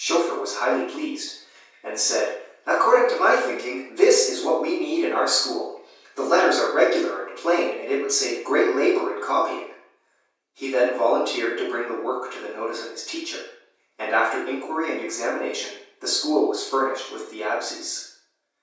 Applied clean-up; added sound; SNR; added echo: none; Cowbell; 16 dB; reverberation time 0.5 s.